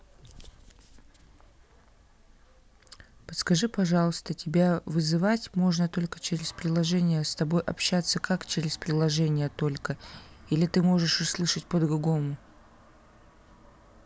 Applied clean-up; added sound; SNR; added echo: none; none; none; none.